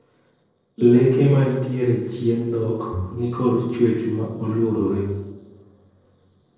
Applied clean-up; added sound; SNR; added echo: neural separator model SepFormer DNS4.